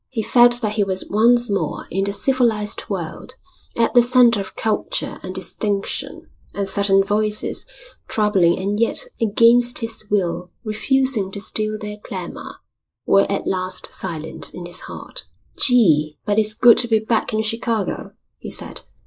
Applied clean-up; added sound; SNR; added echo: neural mask model Resemble Enhance denoiser.